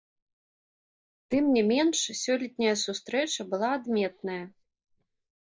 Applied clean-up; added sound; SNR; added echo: neural mask model DeepFilterNet 3.